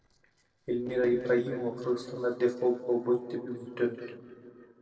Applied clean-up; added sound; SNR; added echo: neural separator model SepFormer DNS4.